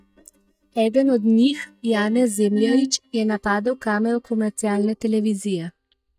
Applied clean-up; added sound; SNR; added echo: neural mask model DeepFilterNet 3.